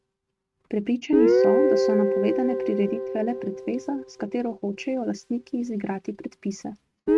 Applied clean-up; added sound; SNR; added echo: neural mask model RNNoise.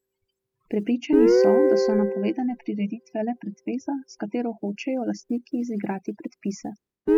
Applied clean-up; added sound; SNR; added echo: classical method spectral subtraction.